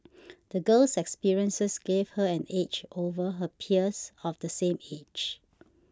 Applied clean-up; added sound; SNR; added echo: none; none; none; none.